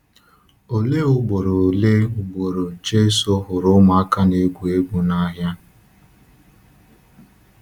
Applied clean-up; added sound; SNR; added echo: none; none; none; none.